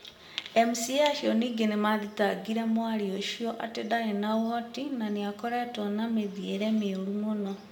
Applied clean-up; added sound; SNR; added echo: none; none; none; reverberation time 0.6 s.